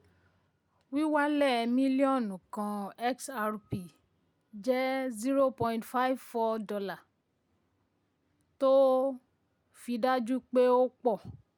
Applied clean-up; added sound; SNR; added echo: none; none; none; none.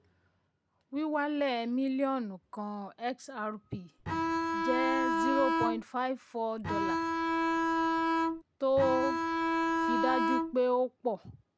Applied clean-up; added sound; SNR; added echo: none; Bowed string instrument; -4 dB; none.